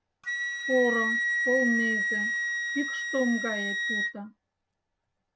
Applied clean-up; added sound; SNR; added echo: none; Wind instrument, woodwind instrument; -1 dB; none.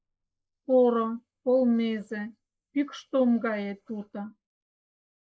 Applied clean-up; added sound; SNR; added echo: neural mask model Resemble Enhance denoiser.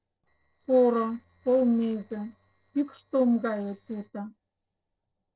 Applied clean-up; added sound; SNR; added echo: neural separator model SepFormer DNS4.